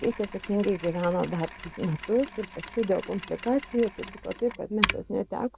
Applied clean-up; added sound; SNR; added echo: none; Mechanisms; 7 dB; none.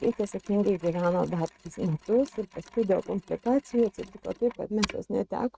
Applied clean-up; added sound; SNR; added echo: neural mask model RNNoise.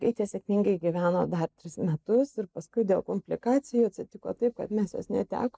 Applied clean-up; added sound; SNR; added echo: none; none; none; none.